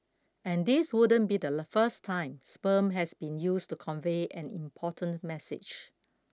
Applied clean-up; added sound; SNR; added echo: none; none; none; none.